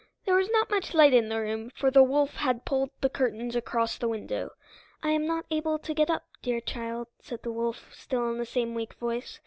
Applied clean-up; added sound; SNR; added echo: none; none; none; none.